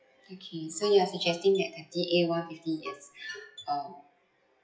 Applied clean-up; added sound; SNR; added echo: classical method WPE with log-MMSE.